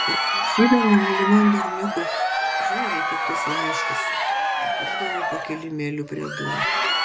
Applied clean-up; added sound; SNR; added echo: none; Crowd; -1 dB; none.